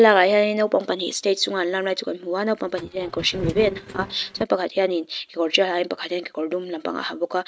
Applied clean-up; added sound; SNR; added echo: neural mask model RNNoise.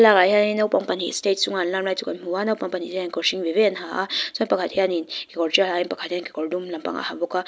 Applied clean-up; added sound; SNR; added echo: none; none; none; none.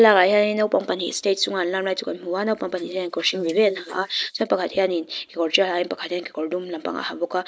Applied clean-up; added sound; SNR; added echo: neural mask model Resemble Enhance denoiser.